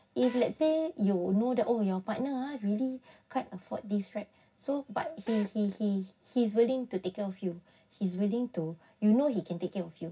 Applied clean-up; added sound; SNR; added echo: none; Drill; 17 dB; reverberation time 0.4 s.